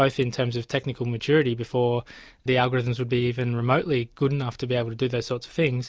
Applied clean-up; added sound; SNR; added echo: none; none; none; none.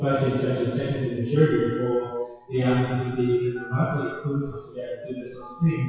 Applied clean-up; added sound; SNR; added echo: classical method WPE with log-MMSE.